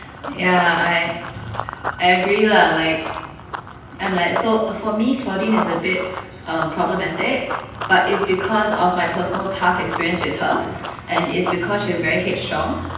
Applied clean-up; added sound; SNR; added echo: none; Run; 10 dB; reverberation time 0.9 s.